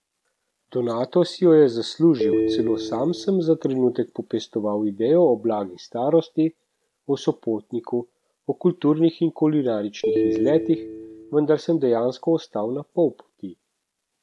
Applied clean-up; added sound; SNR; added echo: none; Telephone; 4 dB; none.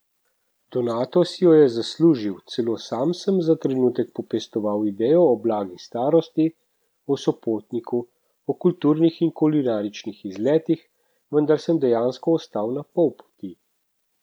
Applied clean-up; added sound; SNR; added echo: none; none; none; none.